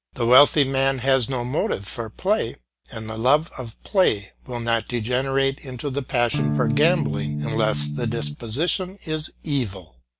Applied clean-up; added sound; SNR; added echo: none; Electric guitar / Strum; 1 dB; none.